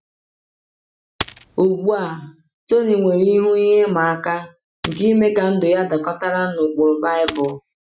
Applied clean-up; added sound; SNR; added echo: classical method Wiener filter.